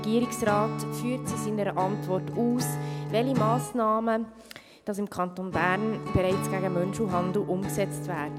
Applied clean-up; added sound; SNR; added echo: none; Acoustic guitar / Strum; 5 dB; none.